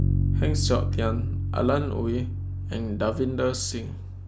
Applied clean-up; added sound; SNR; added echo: none; Bass guitar; -2 dB; none.